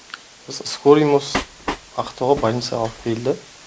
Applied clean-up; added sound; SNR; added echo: none; Train; 10 dB; none.